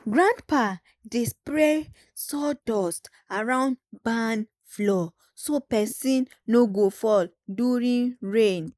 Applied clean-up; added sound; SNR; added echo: neural mask model Resemble Enhance denoiser.